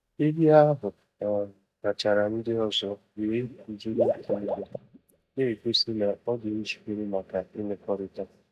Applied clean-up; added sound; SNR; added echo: neural mask model DeepFilterNet 3.